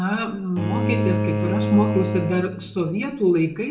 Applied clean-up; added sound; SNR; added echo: none; Bowed string instrument; 3 dB; reverberation time 0.5 s.